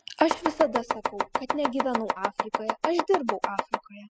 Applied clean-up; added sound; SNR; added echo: classical method spectral subtraction.